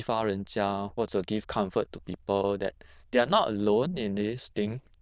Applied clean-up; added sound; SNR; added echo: neural diffusion model UNIVERSE++.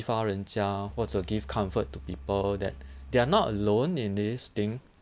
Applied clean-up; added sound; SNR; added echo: none; Engine; 14 dB; none.